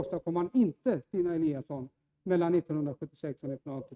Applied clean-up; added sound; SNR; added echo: neural mask model RNNoise.